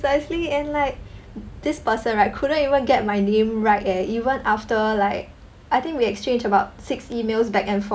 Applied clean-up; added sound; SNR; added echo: none; none; none; none.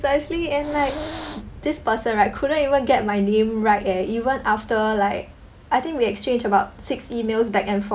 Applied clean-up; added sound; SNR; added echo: none; Hiss; 11 dB; none.